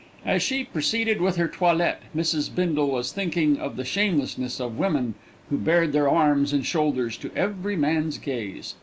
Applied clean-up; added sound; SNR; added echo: none; none; none; none.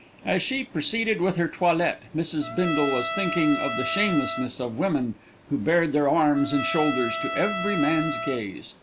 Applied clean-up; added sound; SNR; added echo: none; Trumpet; 7 dB; none.